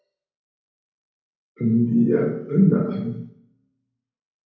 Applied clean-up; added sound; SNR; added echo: none; none; none; reverberation time 0.6 s.